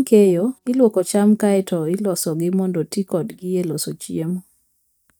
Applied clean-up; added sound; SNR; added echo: neural mask model DeepFilterNet 3.